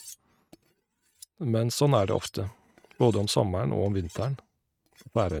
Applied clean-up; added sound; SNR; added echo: neural mask model RNNoise.